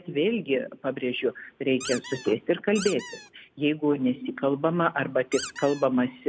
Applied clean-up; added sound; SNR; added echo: none; Squeak; 12 dB; none.